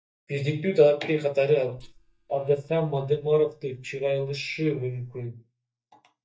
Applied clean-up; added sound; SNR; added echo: neural mask model DeepFilterNet 3.